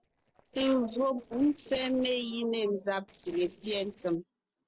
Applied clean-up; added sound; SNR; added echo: neural separator model SepFormer DNS4.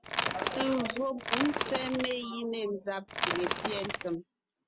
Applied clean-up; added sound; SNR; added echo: none; Crackle / Crushing / Wood; -2 dB; none.